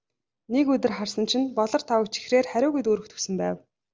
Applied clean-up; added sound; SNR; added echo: none; none; none; none.